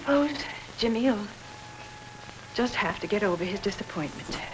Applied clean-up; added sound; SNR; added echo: none; Writing + Wind instrument, woodwind instrument; 19 dB; none.